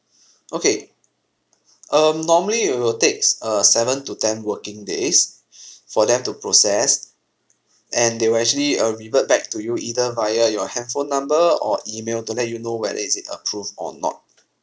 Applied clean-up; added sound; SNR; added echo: none; none; none; none.